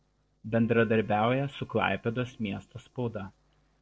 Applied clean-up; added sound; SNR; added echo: neural separator model SepFormer DNS4.